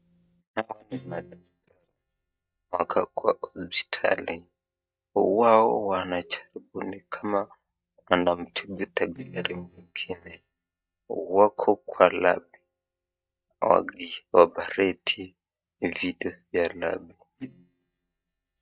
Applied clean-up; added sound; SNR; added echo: neural mask model DeepFilterNet 3.